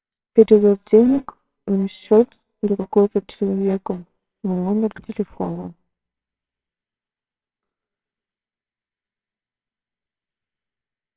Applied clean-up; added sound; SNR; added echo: neural separator model SepFormer WHAMR!.